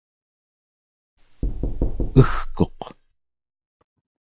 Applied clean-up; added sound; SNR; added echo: classical method log-MMSE.